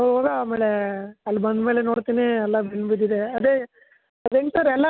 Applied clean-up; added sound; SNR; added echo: none; none; none; none.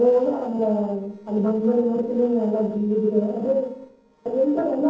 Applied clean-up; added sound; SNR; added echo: neural separator model SepFormer DNS4.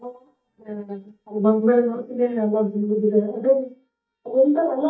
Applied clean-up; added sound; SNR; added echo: neural mask model DeepFilterNet 3.